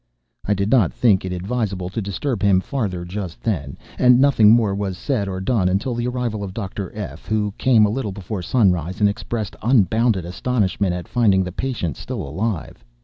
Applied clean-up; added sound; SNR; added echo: none; none; none; none.